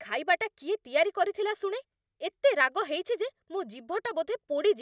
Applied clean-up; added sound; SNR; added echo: none; none; none; none.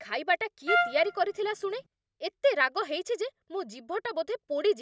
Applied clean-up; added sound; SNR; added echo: none; Trumpet; 1 dB; none.